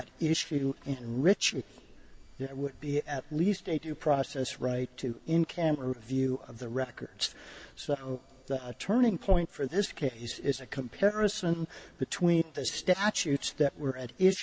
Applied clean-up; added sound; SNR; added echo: none; none; none; none.